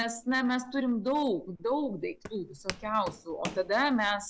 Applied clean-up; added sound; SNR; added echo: none; Walk, footsteps; 16 dB; none.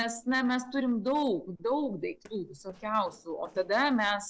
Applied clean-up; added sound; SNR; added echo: neural separator model SepFormer DNS4.